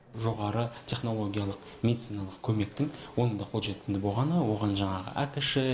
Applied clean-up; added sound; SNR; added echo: none; none; none; none.